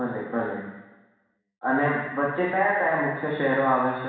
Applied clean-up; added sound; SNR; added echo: none; none; none; reverberation time 1.1 s.